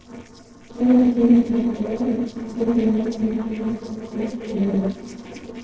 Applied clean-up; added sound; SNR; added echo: neural separator model SepFormer DNS4.